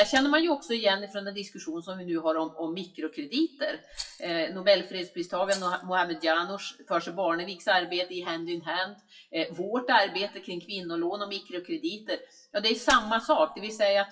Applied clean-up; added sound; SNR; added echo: classical method WPE with log-MMSE.